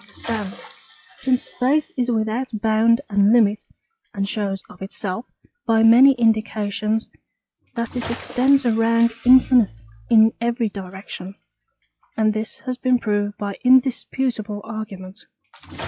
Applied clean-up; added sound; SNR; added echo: classical method log-MMSE.